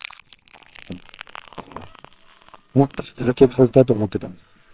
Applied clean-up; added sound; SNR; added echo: neural separator model SepFormer WHAMR!.